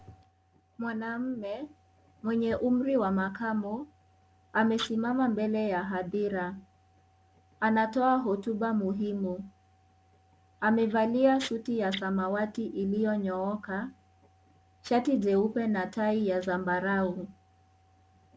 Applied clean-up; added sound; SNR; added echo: none; none; none; none.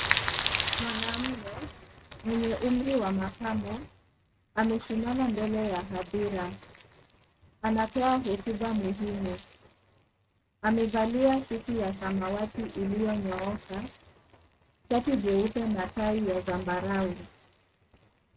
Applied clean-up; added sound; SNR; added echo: neural mask model RNNoise.